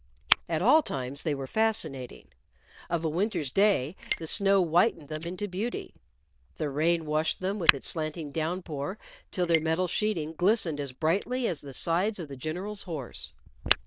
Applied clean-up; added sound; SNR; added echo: neural diffusion model UNIVERSE++.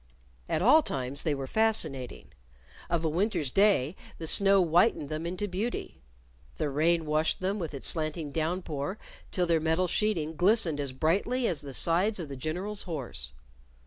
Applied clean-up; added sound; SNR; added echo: none; none; none; none.